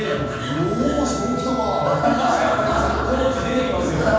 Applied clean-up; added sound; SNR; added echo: none; Wind instrument, woodwind instrument; 10 dB; reverberation time 1.2 s.